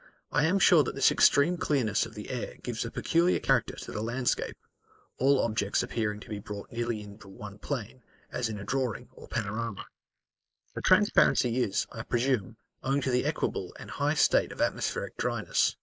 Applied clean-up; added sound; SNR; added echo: neural mask model Resemble Enhance denoiser.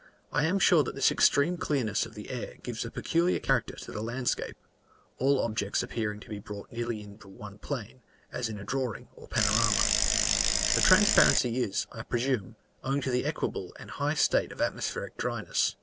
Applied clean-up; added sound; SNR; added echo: none; Bicycle; -3 dB; none.